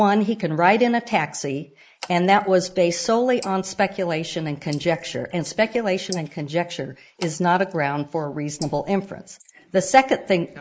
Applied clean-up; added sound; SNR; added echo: neural mask model Resemble Enhance denoiser.